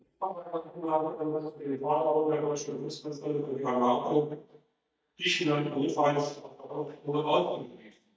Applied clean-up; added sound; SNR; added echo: neural mask model DeepFilterNet 3.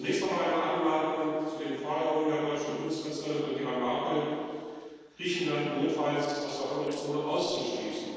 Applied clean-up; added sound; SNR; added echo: neural separator model SepFormer DNS4.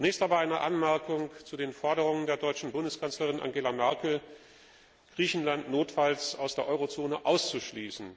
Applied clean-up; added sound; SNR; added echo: none; none; none; none.